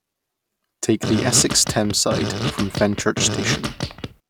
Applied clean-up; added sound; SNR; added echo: none; Fart; 3 dB; none.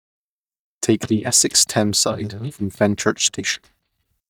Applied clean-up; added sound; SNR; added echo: neural mask model DeepFilterNet 3.